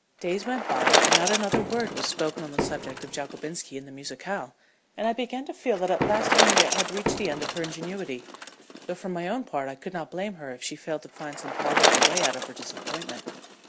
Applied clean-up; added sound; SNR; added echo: none; Bicycle + Knock; -3 dB; none.